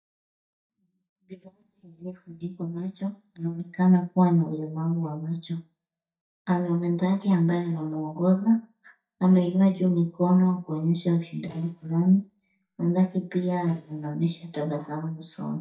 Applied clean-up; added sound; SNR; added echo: neural mask model DeepFilterNet 3.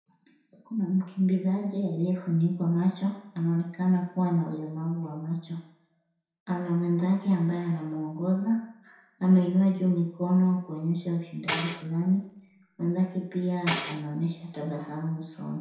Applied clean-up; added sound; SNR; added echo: none; Tambourine; -4 dB; reverberation time 0.7 s.